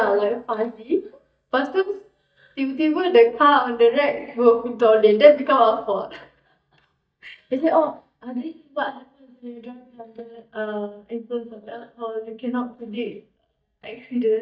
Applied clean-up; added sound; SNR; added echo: neural mask model DeepFilterNet 3.